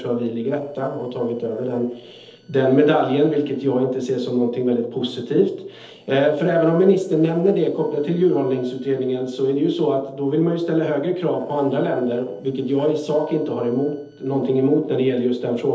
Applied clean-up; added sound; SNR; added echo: neural separator model SepFormer DNS4.